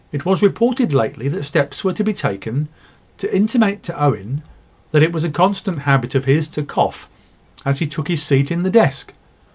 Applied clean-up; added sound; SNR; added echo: none; none; none; none.